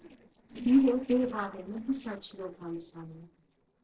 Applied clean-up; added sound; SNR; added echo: neural separator model SepFormer DNS4.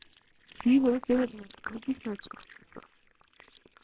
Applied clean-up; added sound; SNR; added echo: neural separator model SepFormer WHAMR!.